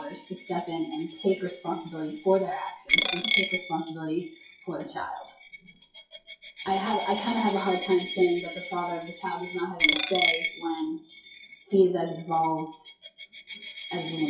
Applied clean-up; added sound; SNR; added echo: classical method WPE with log-MMSE.